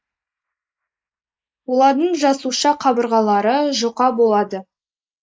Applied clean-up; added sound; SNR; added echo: neural mask model Resemble Enhance denoiser.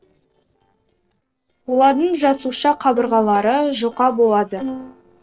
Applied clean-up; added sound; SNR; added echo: neural separator model SepFormer DNS4.